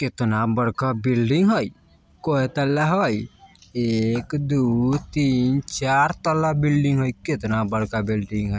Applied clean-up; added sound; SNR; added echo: none; none; none; none.